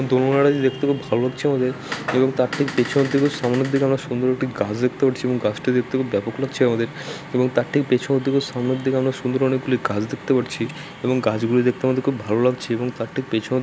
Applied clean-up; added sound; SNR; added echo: none; none; none; none.